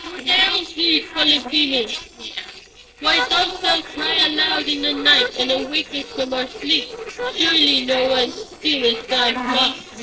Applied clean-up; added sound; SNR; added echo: neural separator model SepFormer DNS4.